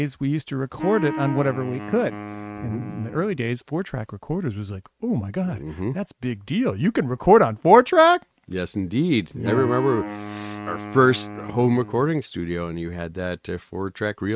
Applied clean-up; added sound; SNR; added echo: neural mask model RNNoise.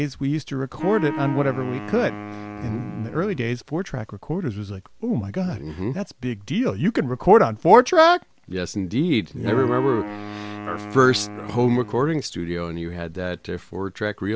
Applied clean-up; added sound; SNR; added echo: none; Wind instrument, woodwind instrument; 11 dB; none.